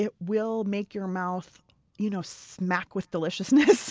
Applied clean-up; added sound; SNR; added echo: none; none; none; none.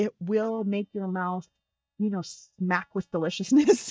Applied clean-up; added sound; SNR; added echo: neural mask model DeepFilterNet 3.